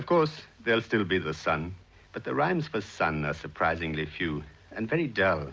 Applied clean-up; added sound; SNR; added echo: none; none; none; none.